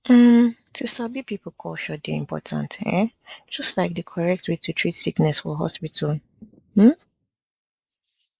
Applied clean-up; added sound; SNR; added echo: neural mask model Resemble Enhance denoiser.